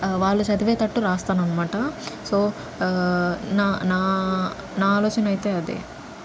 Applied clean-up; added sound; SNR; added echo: none; none; none; none.